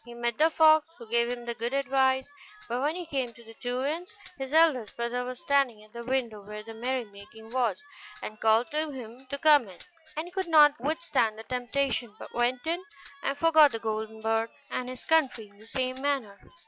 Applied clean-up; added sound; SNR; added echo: classical method log-MMSE.